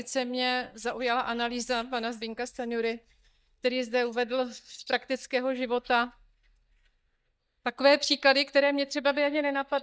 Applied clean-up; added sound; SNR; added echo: neural mask model DeepFilterNet 3.